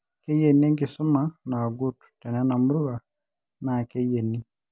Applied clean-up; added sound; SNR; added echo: none; none; none; none.